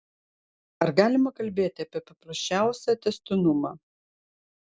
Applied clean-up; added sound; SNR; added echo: none; none; none; none.